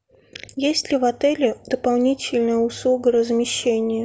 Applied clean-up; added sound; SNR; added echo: none; none; none; none.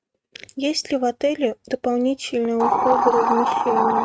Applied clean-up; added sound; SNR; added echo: neural mask model RNNoise.